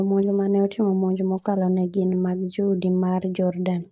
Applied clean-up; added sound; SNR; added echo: neural mask model DeepFilterNet 3.